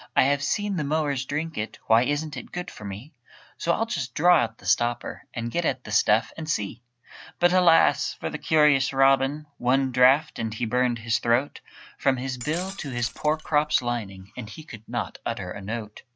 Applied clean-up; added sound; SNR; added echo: none; Glass; 16 dB; none.